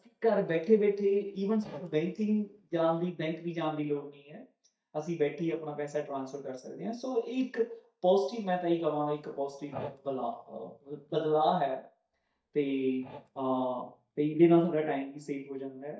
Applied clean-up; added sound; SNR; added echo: neural mask model DeepFilterNet 3.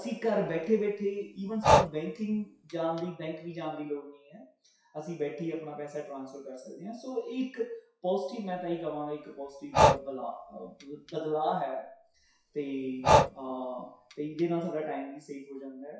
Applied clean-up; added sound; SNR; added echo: classical method WPE with log-MMSE.